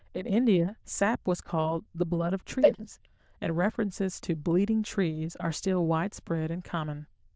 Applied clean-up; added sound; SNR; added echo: neural diffusion model UNIVERSE++.